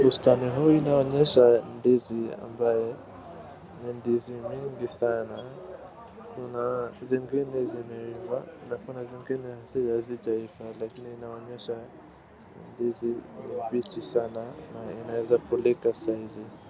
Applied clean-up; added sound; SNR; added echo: none; none; none; none.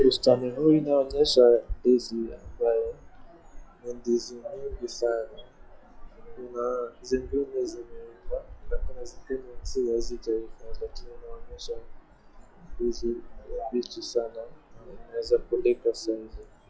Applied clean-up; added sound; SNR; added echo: classical method log-MMSE.